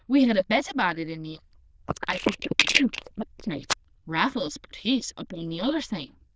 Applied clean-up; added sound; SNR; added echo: neural diffusion model UNIVERSE++.